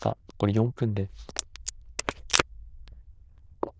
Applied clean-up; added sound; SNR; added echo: neural diffusion model UNIVERSE++.